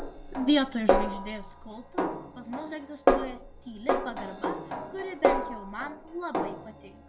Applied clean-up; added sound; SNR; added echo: none; Snare drum; -4 dB; none.